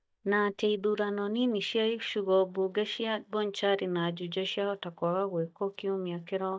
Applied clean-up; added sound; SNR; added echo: neural mask model DeepFilterNet 3.